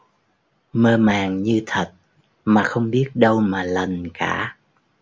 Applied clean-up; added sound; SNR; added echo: none; none; none; none.